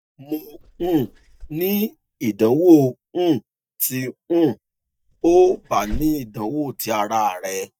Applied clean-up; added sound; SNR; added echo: neural mask model DeepFilterNet 3.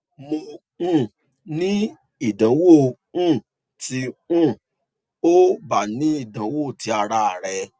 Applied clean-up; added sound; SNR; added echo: none; none; none; none.